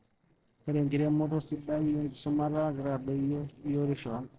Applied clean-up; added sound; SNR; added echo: neural separator model SepFormer DNS4.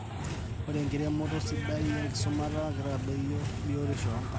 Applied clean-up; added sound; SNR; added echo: none; none; none; none.